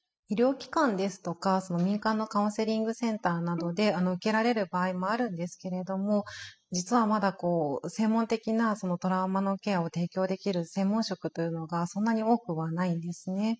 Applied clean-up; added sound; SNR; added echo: classical method spectral subtraction.